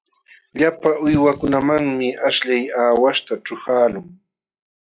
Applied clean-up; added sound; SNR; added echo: classical method log-MMSE.